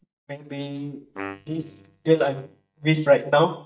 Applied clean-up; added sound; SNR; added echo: neural mask model DeepFilterNet 3.